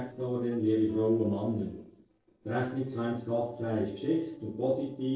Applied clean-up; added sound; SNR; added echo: neural separator model SepFormer DNS4.